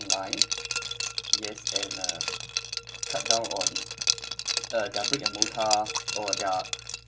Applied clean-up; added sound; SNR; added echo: none; Liquid; -4 dB; reverberation time 0.2 s.